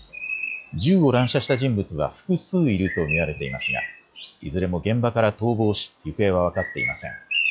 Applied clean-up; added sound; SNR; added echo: classical method log-MMSE.